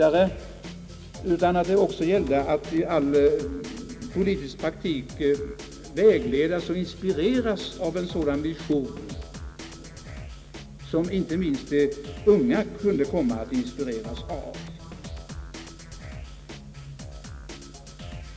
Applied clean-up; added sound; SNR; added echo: none; Drum kit; 14 dB; none.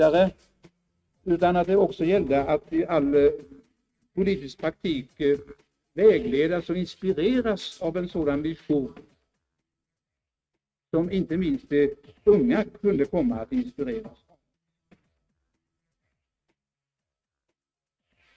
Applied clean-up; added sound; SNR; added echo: neural mask model RNNoise.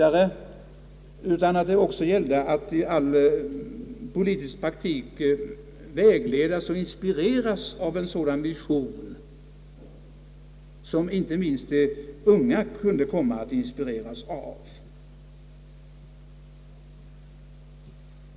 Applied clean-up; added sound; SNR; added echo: none; none; none; none.